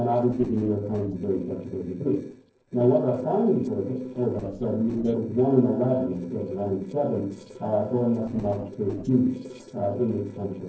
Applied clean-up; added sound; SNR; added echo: neural separator model SepFormer DNS4.